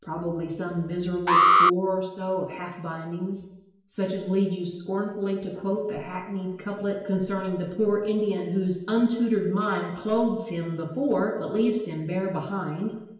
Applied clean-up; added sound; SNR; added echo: none; Alarm; -4 dB; reverberation time 0.9 s.